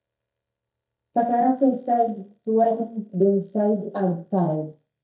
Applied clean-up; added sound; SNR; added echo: neural mask model DeepFilterNet 3.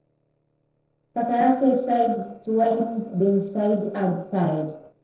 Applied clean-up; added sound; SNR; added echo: neural separator model SepFormer DNS4.